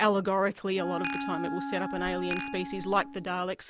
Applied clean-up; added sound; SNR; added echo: none; Wind instrument, woodwind instrument + Dishes, pots, and pans; 7 dB; none.